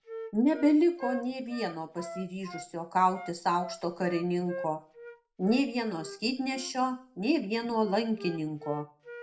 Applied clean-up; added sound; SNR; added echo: none; Wind instrument, woodwind instrument; 14 dB; reverberation time 0.4 s.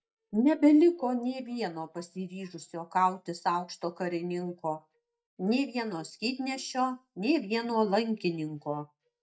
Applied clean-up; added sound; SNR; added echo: neural mask model DeepFilterNet 3.